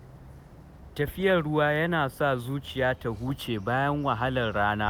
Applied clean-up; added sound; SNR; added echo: none; Bird; 18 dB; none.